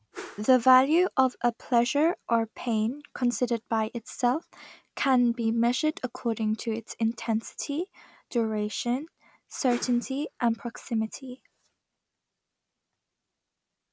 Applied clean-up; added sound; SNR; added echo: none; Whoosh, swoosh, swish; 18 dB; none.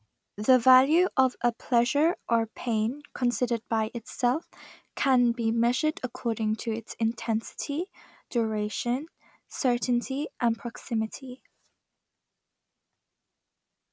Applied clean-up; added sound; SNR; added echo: none; none; none; none.